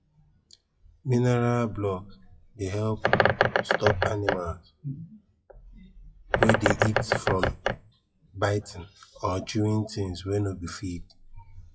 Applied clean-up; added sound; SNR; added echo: classical method WPE with log-MMSE.